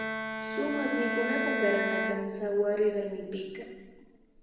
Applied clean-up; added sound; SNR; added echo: none; Bowed string instrument; 3 dB; reverberation time 1.0 s.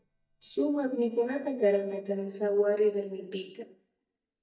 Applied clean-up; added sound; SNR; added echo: neural mask model DeepFilterNet 3.